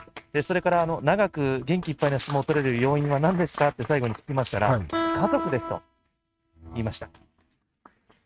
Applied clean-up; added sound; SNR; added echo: neural mask model RNNoise.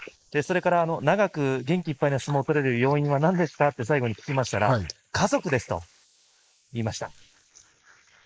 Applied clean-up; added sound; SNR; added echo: neural mask model Resemble Enhance denoiser.